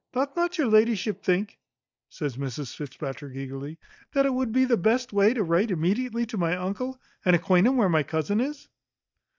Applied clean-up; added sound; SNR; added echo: neural mask model DeepFilterNet 3.